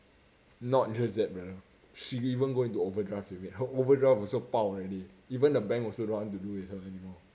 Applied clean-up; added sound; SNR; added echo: none; none; none; none.